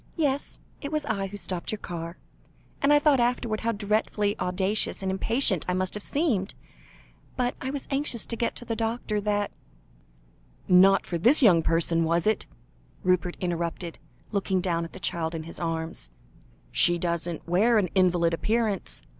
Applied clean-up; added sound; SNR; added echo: none; none; none; none.